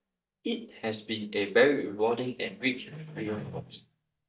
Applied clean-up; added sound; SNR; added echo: neural mask model DeepFilterNet 3.